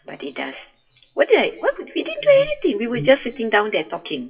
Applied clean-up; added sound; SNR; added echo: classical method WPE with log-MMSE.